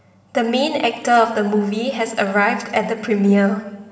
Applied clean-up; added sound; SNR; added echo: none; none; none; reverberation time 2.5 s.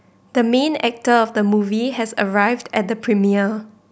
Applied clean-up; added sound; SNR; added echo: none; none; none; none.